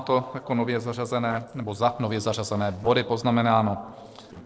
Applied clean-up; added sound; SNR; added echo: neural separator model SepFormer DNS4.